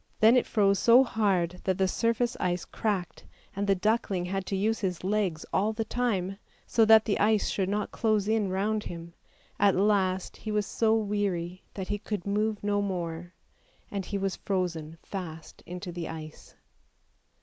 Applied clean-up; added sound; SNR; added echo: none; none; none; none.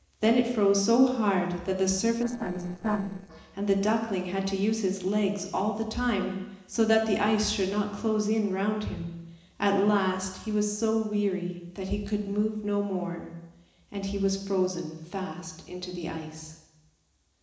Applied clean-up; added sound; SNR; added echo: neural separator model SepFormer DNS4.